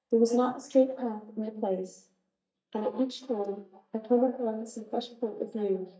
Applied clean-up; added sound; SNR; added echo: neural mask model DeepFilterNet 3.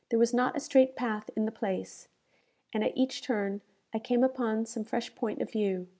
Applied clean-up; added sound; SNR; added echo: none; none; none; none.